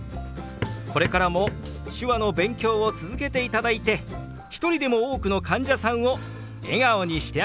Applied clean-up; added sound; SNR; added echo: none; Hammer; 10 dB; none.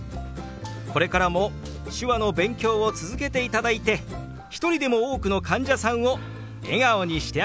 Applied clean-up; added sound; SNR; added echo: none; none; none; none.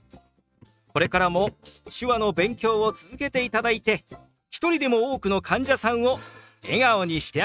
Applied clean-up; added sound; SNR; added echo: neural mask model RNNoise.